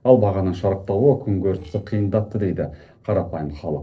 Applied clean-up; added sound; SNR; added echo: neural separator model SepFormer DNS4.